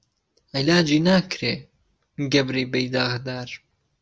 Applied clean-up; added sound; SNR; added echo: none; none; none; none.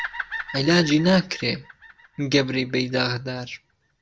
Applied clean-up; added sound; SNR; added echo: none; Bird vocalization, bird call, bird song; 15 dB; none.